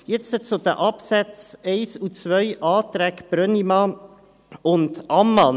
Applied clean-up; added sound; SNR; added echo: none; none; none; none.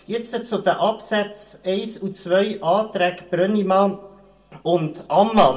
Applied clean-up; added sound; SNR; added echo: none; none; none; reverberation time 0.3 s.